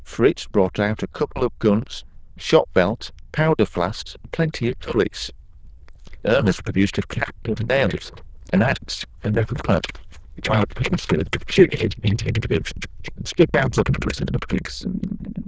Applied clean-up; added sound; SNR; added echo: neural diffusion model UNIVERSE++.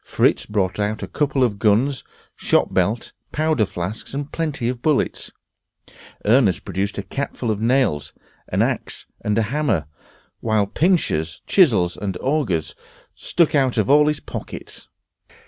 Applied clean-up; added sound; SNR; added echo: none; none; none; none.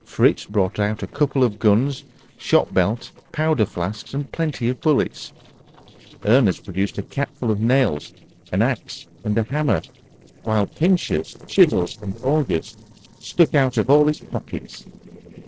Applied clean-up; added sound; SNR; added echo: neural separator model SepFormer DNS4.